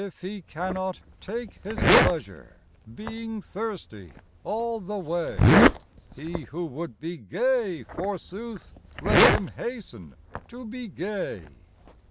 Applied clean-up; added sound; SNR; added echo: none; Zipper (clothing); -4 dB; none.